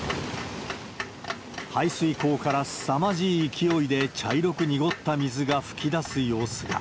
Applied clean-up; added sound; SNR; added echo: none; Clock; 13 dB; none.